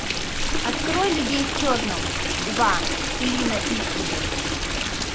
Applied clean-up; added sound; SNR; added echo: none; Stream; -3 dB; none.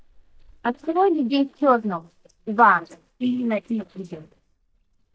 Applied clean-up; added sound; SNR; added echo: neural mask model DeepFilterNet 3.